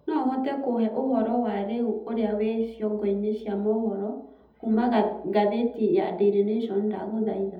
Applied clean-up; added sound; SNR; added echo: none; none; none; reverberation time 0.8 s.